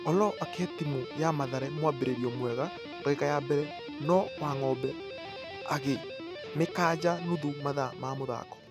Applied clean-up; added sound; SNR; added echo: none; Guitar; 10 dB; none.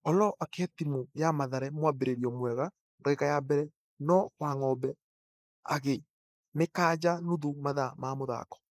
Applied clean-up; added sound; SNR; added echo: neural mask model Resemble Enhance denoiser.